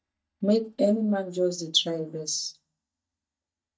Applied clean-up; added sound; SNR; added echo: neural mask model DeepFilterNet 3.